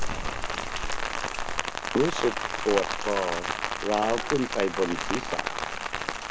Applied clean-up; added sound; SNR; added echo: none; Rain; 0 dB; none.